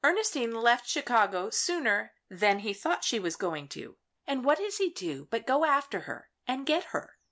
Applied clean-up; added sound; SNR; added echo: none; none; none; none.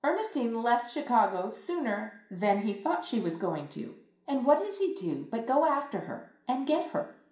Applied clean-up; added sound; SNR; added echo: none; none; none; reverberation time 0.5 s.